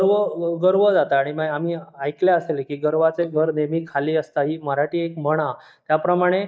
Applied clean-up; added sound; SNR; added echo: neural mask model DeepFilterNet 3.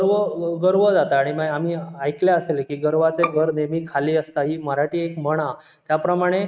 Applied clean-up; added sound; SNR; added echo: neural mask model RNNoise.